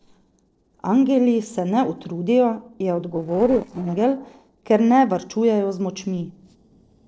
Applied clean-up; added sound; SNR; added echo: neural separator model SepFormer DNS4.